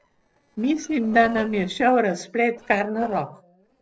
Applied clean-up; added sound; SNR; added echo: neural separator model SepFormer DNS4.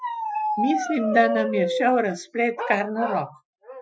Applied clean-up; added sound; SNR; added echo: classical method Wiener filter.